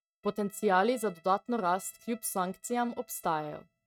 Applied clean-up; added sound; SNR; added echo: neural mask model RNNoise.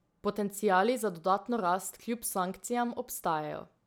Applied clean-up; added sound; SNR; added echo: none; none; none; none.